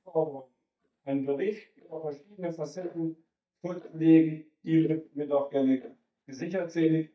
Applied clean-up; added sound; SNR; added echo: neural mask model DeepFilterNet 3.